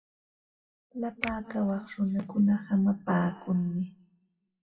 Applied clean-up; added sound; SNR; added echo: classical method WPE with log-MMSE.